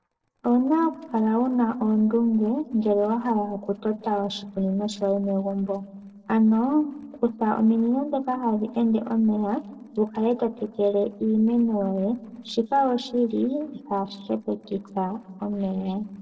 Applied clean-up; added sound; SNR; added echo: neural separator model SepFormer DNS4.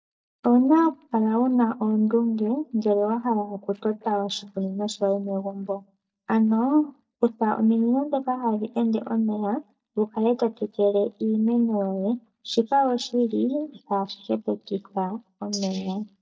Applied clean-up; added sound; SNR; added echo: neural mask model DeepFilterNet 3.